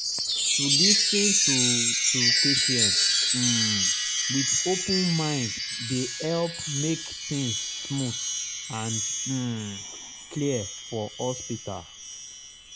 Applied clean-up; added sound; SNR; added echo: none; Chime; -4 dB; none.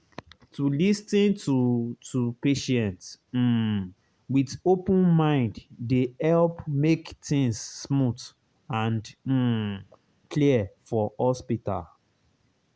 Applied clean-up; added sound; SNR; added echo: none; none; none; none.